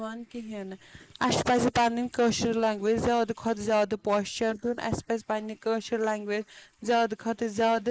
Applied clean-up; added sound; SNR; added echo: neural mask model Resemble Enhance denoiser.